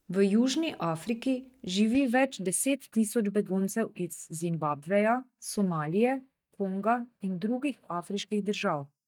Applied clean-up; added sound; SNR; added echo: neural mask model DeepFilterNet 3.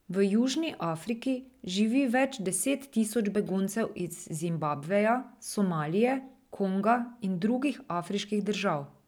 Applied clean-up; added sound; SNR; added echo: none; none; none; none.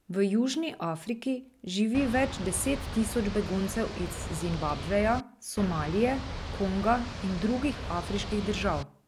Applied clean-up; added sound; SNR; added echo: none; Boat, Water vehicle; 7 dB; none.